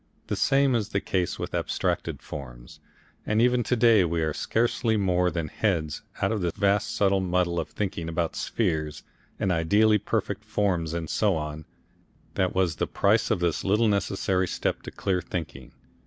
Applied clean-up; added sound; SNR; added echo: none; none; none; none.